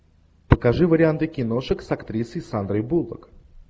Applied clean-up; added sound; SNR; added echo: none; none; none; none.